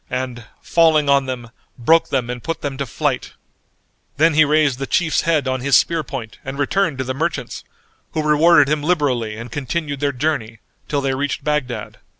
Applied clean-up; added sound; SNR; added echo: none; none; none; none.